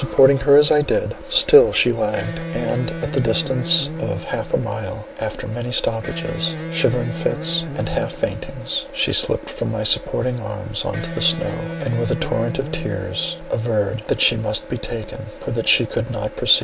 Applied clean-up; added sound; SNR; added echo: none; Electric guitar; 9 dB; none.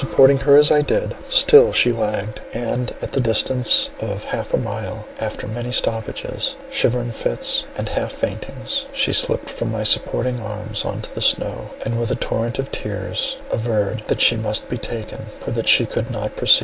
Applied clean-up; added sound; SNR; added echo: none; none; none; none.